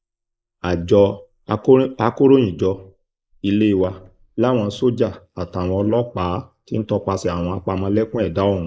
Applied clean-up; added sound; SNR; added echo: neural mask model Resemble Enhance denoiser.